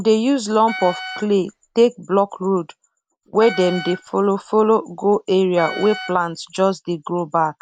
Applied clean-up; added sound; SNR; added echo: none; Wind instrument, woodwind instrument; 14 dB; none.